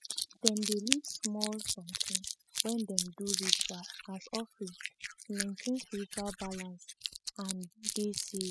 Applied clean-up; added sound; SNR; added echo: classical method spectral subtraction.